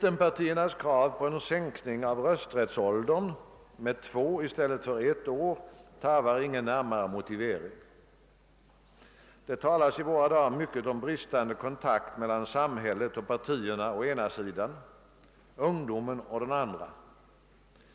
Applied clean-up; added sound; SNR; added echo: none; none; none; none.